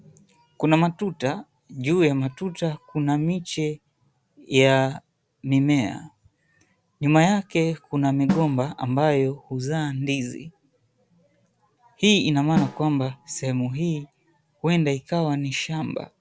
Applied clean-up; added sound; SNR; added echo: none; Drum; 11 dB; none.